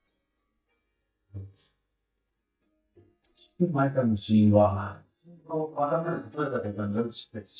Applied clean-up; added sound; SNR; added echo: neural mask model DeepFilterNet 3.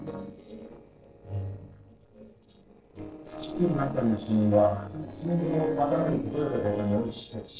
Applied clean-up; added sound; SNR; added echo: neural separator model SepFormer DNS4.